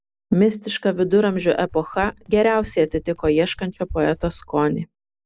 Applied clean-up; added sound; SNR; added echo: none; Run; 18 dB; none.